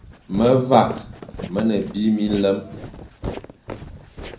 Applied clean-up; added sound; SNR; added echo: none; Walk, footsteps; 13 dB; reverberation time 0.6 s.